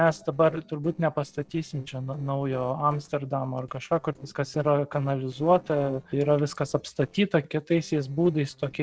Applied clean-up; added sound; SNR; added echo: neural separator model SepFormer DNS4.